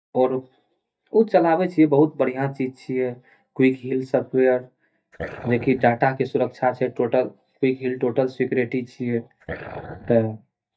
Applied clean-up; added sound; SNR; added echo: neural mask model DeepFilterNet 3.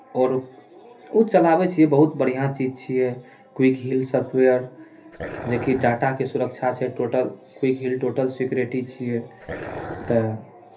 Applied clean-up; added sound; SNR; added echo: none; Dog; 10 dB; reverberation time 0.3 s.